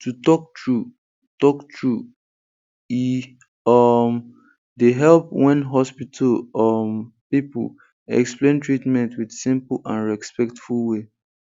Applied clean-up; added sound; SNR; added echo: none; none; none; none.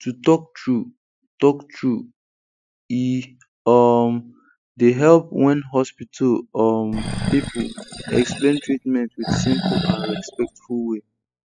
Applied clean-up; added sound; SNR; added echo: classical method spectral subtraction.